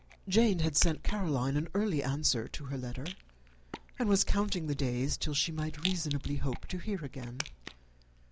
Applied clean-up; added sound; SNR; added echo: none; Rattle; 16 dB; none.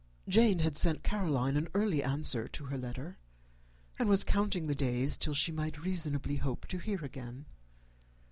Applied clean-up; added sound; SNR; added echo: none; none; none; none.